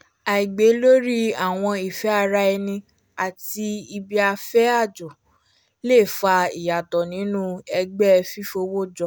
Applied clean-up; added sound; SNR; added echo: none; none; none; none.